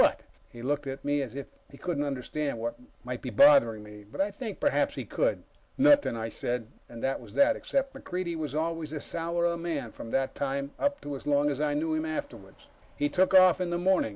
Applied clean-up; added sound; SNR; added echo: none; none; none; none.